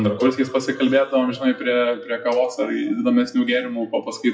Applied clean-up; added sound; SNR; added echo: classical method WPE with log-MMSE.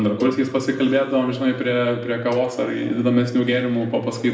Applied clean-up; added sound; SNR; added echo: none; Cowbell; 15 dB; reverberation time 1.7 s.